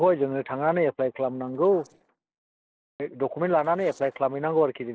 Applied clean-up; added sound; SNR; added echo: neural separator model SepFormer DNS4.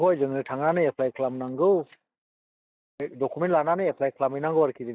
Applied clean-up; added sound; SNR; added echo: neural mask model DeepFilterNet 3.